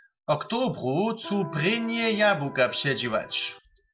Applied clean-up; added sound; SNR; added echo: none; Electric guitar; 16 dB; none.